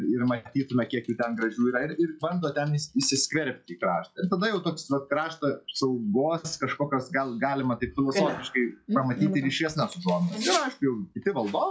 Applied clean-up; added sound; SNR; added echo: classical method log-MMSE.